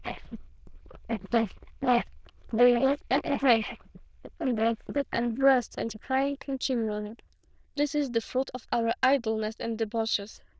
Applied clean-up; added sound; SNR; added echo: neural diffusion model UNIVERSE++.